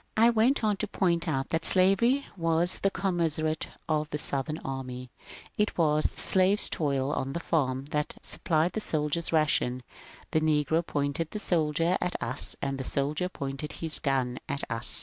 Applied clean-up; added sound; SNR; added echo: none; none; none; none.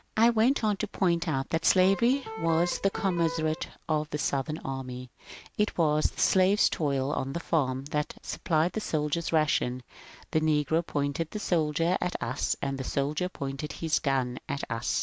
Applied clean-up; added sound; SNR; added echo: none; Electric guitar; 11 dB; none.